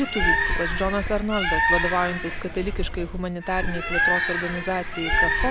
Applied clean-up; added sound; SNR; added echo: none; Bird; -3 dB; none.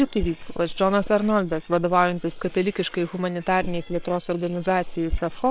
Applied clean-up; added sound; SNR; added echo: neural separator model SepFormer WHAM!.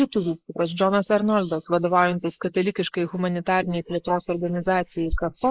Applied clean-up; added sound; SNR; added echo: neural mask model Resemble Enhance denoiser.